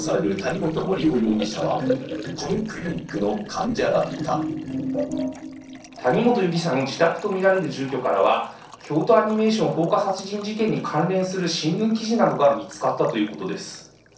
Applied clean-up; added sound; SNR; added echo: neural separator model SepFormer DNS4.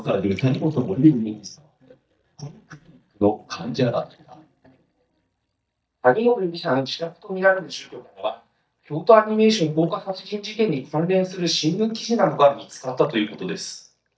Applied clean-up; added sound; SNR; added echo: neural mask model DeepFilterNet 3.